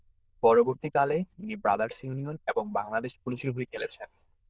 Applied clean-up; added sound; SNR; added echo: neural diffusion model UNIVERSE++.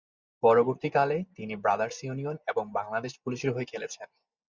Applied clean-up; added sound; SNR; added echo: neural mask model DeepFilterNet 3.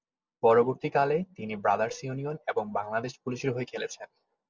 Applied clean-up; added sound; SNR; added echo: neural separator model SepFormer DNS4.